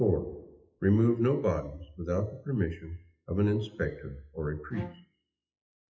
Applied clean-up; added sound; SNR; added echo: classical method WPE with log-MMSE.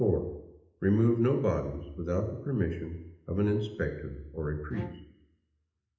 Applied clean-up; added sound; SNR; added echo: none; Bowed string instrument; 18 dB; reverberation time 0.8 s.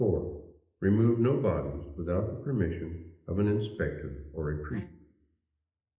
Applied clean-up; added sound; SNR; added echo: neural mask model DeepFilterNet 3.